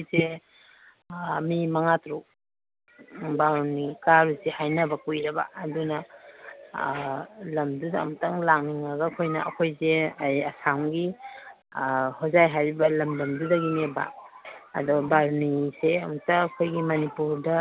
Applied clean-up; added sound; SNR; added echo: none; none; none; none.